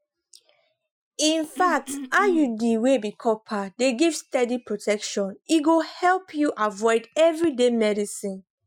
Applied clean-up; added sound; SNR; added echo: classical method Wiener filter.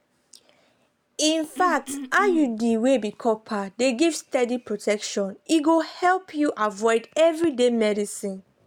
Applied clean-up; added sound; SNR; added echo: none; Cough; 11 dB; none.